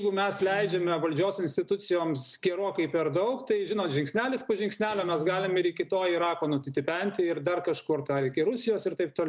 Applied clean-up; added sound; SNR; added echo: none; Guitar; 19 dB; none.